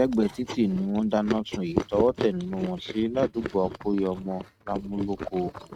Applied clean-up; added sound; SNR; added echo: neural mask model RNNoise.